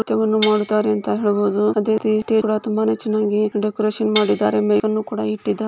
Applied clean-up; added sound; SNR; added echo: none; Cutlery, silverware; 14 dB; none.